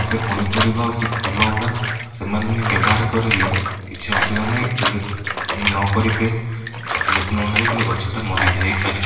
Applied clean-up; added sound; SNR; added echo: none; Bathtub (filling or washing) / Water; 3 dB; reverberation time 1.3 s.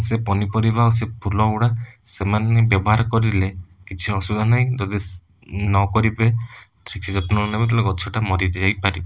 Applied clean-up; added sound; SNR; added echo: none; none; none; none.